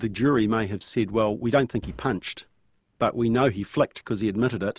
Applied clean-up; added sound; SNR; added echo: none; Bass drum; 20 dB; none.